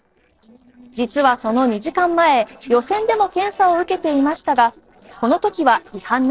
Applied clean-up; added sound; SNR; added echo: neural separator model SepFormer DNS4.